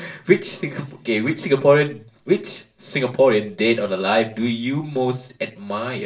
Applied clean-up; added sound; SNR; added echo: none; none; none; reverberation time 0.3 s.